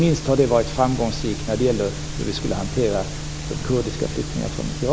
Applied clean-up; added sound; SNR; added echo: none; none; none; none.